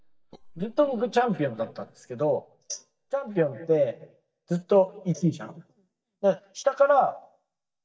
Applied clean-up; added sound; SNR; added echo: neural mask model DeepFilterNet 3.